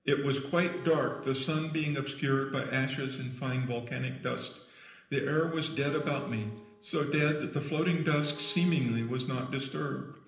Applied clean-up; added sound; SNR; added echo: neural separator model SepFormer DNS4.